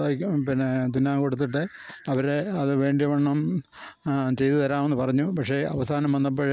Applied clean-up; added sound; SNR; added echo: none; none; none; none.